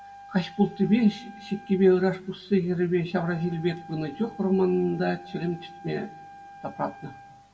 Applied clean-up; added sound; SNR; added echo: none; Wind instrument, woodwind instrument; 20 dB; reverberation time 0.9 s.